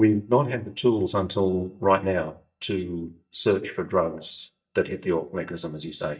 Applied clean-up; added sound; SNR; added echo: neural mask model DeepFilterNet 3.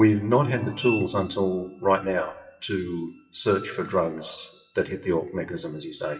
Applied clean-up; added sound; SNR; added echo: classical method WPE with log-MMSE.